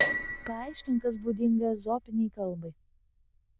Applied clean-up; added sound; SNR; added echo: neural diffusion model UNIVERSE++.